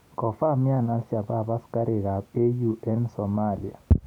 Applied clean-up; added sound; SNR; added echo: none; none; none; none.